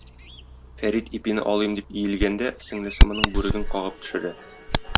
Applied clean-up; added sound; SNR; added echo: none; Bird vocalization, bird call, bird song; -2 dB; none.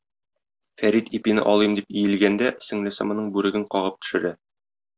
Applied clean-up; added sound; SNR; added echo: none; none; none; none.